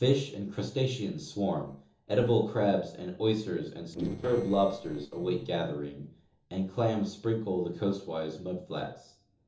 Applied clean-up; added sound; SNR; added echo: neural separator model SepFormer DNS4.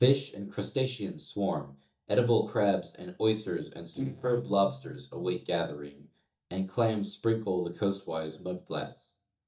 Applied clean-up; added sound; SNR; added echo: neural mask model DeepFilterNet 3.